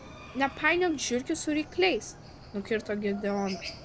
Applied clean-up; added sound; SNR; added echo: none; Chicken, rooster; 15 dB; none.